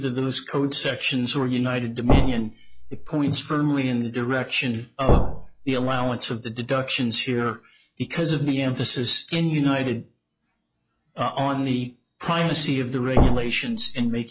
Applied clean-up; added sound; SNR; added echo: classical method log-MMSE.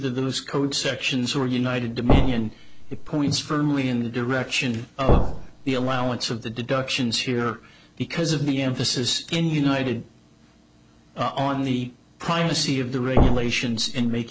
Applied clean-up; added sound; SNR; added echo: none; Thump, thud; -3 dB; none.